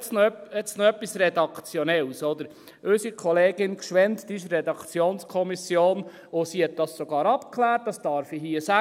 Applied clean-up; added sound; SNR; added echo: none; none; none; none.